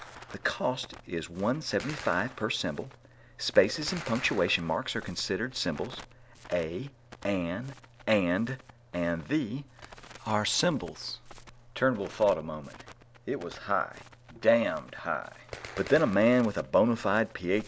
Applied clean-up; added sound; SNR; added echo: none; Crackle + Gunshot, gunfire; 18 dB; none.